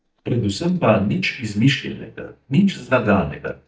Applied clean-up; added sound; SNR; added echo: neural mask model DeepFilterNet 3.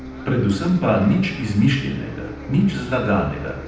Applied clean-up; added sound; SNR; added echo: none; Bus; 14 dB; reverberation time 0.8 s.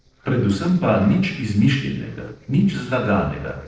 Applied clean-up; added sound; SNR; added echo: neural separator model SepFormer DNS4.